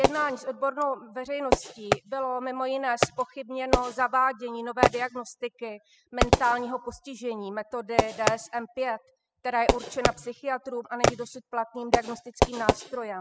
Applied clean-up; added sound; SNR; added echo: classical method spectral subtraction.